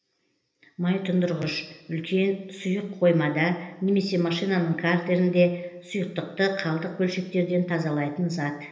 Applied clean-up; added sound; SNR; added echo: none; none; none; reverberation time 0.8 s.